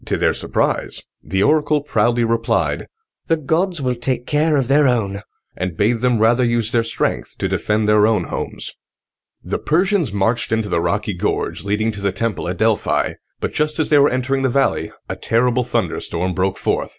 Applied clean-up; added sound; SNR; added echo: none; none; none; none.